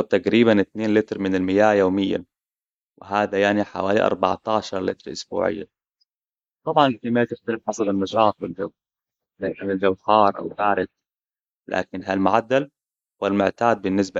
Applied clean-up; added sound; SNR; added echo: neural mask model Resemble Enhance denoiser.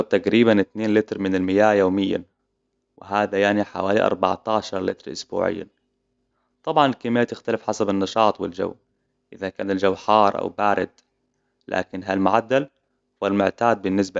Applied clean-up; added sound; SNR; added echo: none; none; none; none.